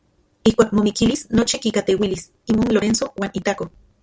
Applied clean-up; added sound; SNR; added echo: none; none; none; none.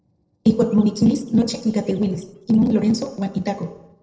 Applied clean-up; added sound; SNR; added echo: neural separator model SepFormer DNS4.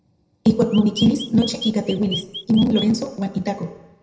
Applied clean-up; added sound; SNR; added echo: none; Chirp, tweet; 12 dB; reverberation time 0.8 s.